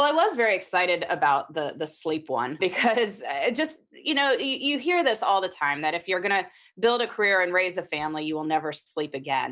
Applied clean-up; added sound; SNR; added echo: none; none; none; none.